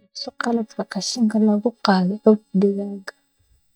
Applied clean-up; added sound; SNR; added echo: neural mask model DeepFilterNet 3.